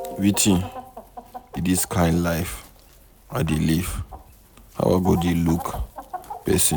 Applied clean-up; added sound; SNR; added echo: none; Chicken, rooster; 15 dB; none.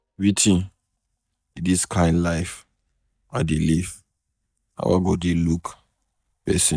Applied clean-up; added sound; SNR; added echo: neural mask model DeepFilterNet 3.